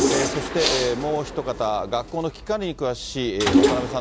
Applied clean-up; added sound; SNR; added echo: none; Mechanisms; 1 dB; none.